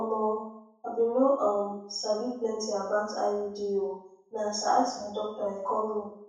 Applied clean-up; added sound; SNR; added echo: none; none; none; reverberation time 0.7 s.